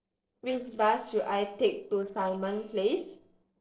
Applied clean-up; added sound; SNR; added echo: neural separator model SepFormer DNS4.